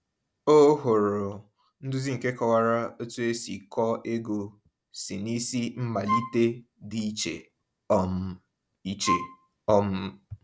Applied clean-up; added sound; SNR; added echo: none; Wind instrument, woodwind instrument; 3 dB; none.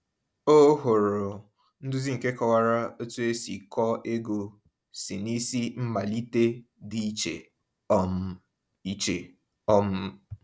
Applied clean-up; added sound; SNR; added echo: none; none; none; none.